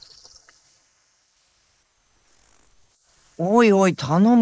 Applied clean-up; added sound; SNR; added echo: neural mask model Resemble Enhance denoiser.